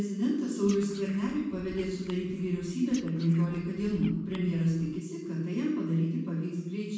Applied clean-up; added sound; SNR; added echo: none; Frog; 20 dB; reverberation time 1.1 s.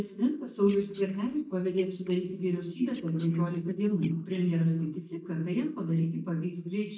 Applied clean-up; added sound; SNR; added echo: neural mask model DeepFilterNet 3.